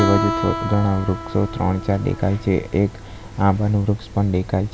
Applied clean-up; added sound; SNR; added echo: none; Guitar; 9 dB; none.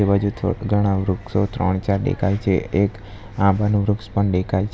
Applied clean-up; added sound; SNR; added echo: none; none; none; none.